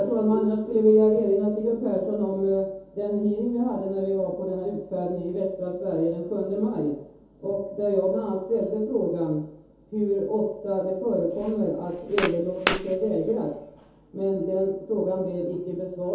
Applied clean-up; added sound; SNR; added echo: none; Walk, footsteps; 8 dB; reverberation time 0.6 s.